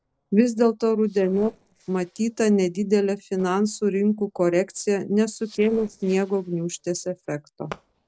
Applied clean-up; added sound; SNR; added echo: neural separator model SepFormer DNS4.